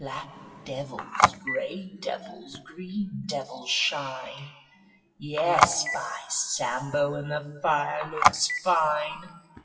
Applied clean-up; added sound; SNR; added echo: classical method WPE with log-MMSE.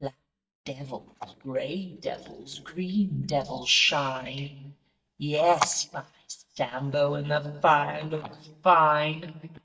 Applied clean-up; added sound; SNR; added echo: neural mask model DeepFilterNet 3.